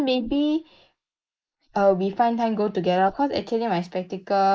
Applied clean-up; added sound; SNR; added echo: neural mask model Resemble Enhance denoiser.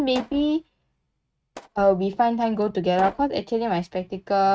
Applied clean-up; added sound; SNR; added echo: neural mask model RNNoise.